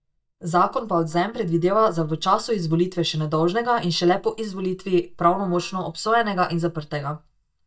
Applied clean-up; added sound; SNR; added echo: neural mask model DeepFilterNet 3.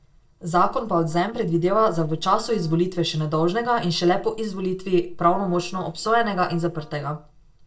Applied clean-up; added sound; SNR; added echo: neural separator model SepFormer DNS4.